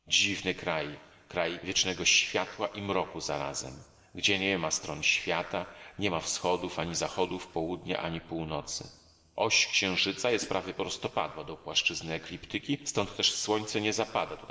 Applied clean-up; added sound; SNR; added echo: none; Hi-hat; 15 dB; reverberation time 2.6 s.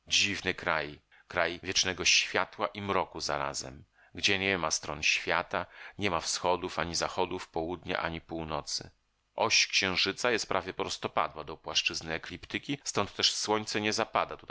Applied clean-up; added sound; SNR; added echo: none; none; none; none.